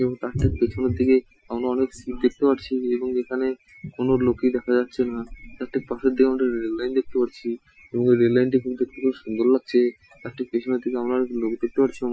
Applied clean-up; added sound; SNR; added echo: classical method Wiener filter.